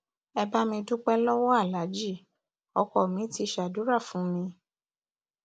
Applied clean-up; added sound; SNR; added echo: none; none; none; none.